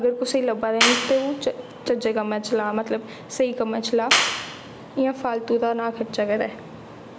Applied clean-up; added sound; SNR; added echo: none; Clapping; -1 dB; none.